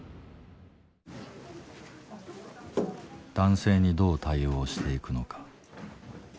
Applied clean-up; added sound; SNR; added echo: none; none; none; none.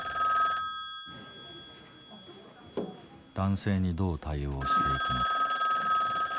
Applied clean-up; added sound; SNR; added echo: none; Telephone; -4 dB; none.